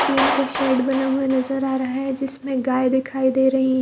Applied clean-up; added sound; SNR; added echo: none; Clapping; 8 dB; none.